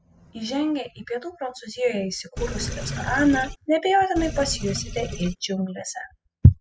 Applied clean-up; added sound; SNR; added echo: classical method spectral subtraction.